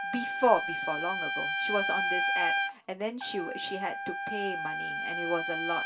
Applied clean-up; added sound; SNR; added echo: none; Trumpet; -1 dB; reverberation time 0.2 s.